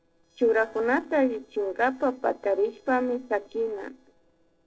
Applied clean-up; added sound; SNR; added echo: neural separator model SepFormer DNS4.